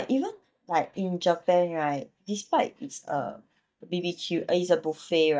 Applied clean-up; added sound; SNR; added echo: neural mask model DeepFilterNet 3.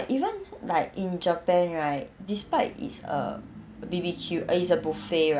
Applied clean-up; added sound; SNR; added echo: none; none; none; none.